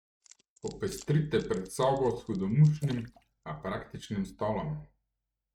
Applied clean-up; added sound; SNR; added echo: neural mask model RNNoise.